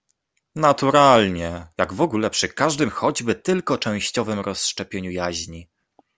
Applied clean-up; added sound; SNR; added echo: none; none; none; none.